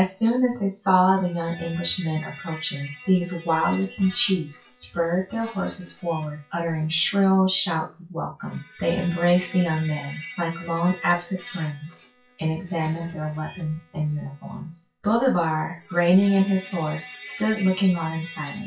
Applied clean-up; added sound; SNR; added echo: classical method WPE with log-MMSE.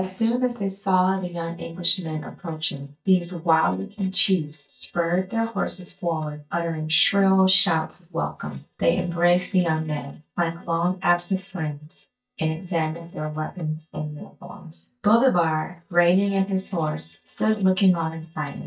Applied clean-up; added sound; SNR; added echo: neural mask model DeepFilterNet 3.